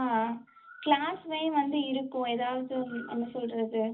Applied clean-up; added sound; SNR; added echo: none; none; none; reverberation time 0.4 s.